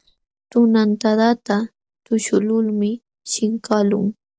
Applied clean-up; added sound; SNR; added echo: neural separator model SepFormer DNS4.